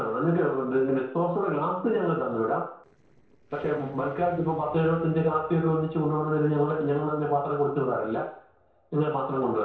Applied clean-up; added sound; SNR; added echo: neural separator model SepFormer DNS4.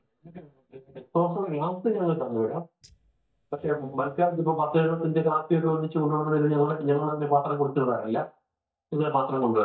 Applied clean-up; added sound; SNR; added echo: neural mask model DeepFilterNet 3.